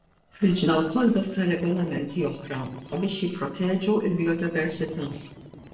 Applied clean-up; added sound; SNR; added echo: neural separator model SepFormer DNS4.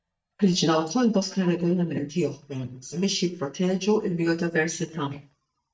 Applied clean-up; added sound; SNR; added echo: neural mask model DeepFilterNet 3.